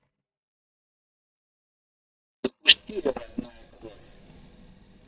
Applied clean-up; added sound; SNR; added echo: neural mask model DeepFilterNet 3.